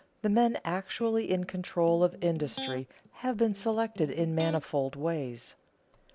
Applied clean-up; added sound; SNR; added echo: none; Electric guitar; 14 dB; none.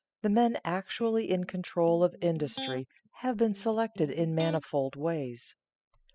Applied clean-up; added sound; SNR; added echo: classical method spectral subtraction.